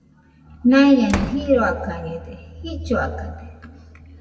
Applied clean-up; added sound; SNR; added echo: none; Slam; 13 dB; reverberation time 1.4 s.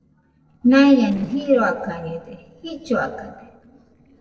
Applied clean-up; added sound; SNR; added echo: neural separator model SepFormer DNS4.